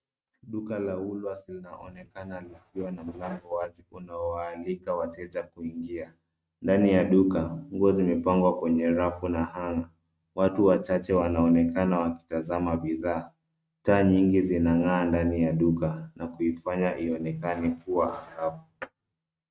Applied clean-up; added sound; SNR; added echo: neural mask model RNNoise.